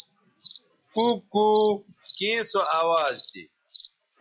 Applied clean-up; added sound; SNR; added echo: classical method log-MMSE.